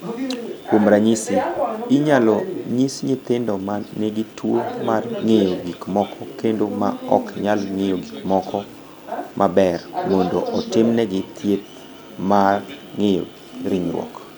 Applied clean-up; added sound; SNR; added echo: none; none; none; none.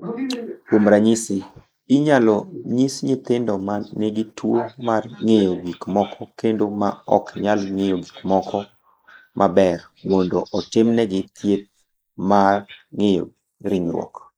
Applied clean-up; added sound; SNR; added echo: neural mask model Resemble Enhance denoiser.